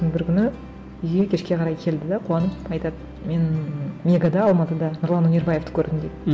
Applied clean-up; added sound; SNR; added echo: none; none; none; none.